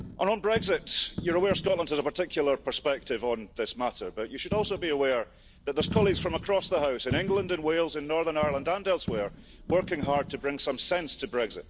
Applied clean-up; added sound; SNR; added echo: none; Coin (dropping); 10 dB; none.